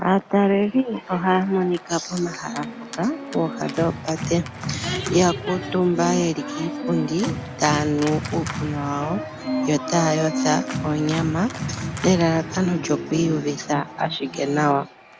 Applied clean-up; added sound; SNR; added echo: none; Organ; 8 dB; none.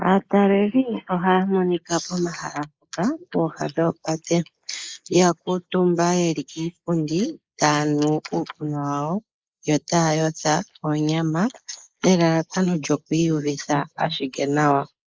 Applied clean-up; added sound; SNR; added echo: neural mask model Resemble Enhance denoiser.